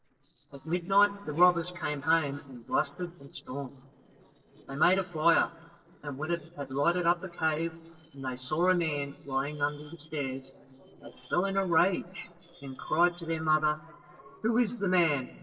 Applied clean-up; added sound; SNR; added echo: neural separator model SepFormer DNS4.